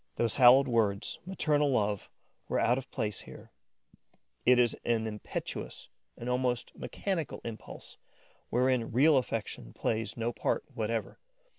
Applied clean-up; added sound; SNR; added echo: none; none; none; none.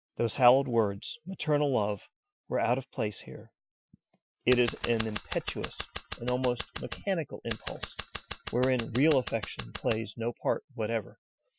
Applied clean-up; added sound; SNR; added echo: classical method Wiener filter.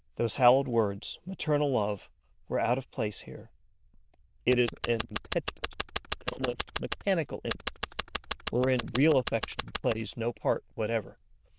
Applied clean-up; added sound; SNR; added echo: neural diffusion model UNIVERSE++.